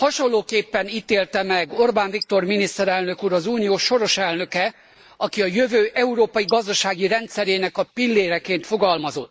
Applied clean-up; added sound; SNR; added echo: neural mask model Resemble Enhance denoiser.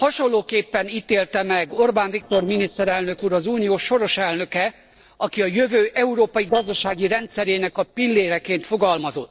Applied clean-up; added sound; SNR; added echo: neural separator model SepFormer DNS4.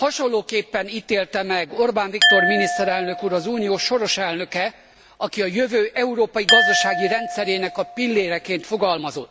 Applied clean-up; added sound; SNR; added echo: none; Glass; 3 dB; none.